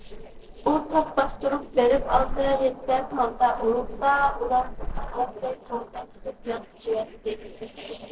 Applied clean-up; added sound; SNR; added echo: neural separator model SepFormer DNS4.